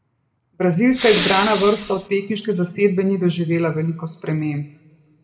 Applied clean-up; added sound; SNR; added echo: none; Respiratory sounds; 6 dB; reverberation time 1.6 s.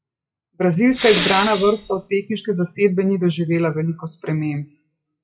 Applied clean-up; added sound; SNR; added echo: classical method WPE with log-MMSE.